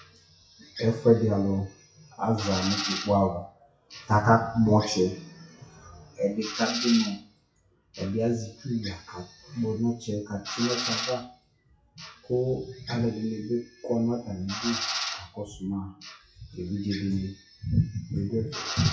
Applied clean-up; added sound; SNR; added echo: classical method WPE with log-MMSE.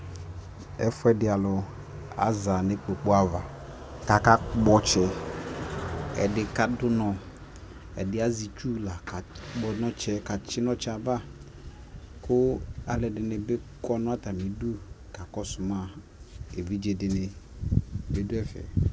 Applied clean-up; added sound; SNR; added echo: none; none; none; none.